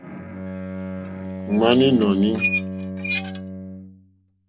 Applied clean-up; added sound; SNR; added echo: none; Bowed string instrument + Squeak; 4 dB; none.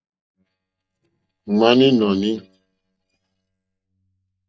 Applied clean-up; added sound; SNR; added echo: neural mask model DeepFilterNet 3.